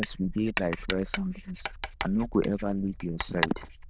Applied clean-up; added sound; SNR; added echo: neural diffusion model UNIVERSE++.